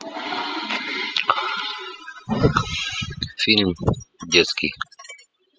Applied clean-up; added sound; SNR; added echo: classical method spectral subtraction.